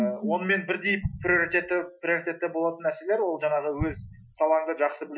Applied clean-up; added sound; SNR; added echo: classical method Wiener filter.